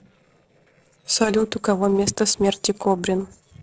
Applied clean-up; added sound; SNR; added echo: neural separator model SepFormer DNS4.